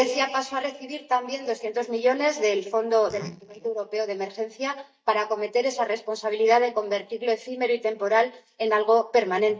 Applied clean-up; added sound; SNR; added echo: neural mask model DeepFilterNet 3.